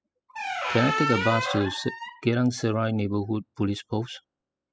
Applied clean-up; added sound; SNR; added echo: classical method spectral subtraction.